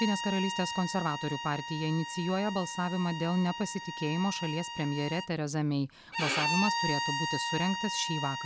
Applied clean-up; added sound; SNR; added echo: none; Bowed string instrument; 4 dB; none.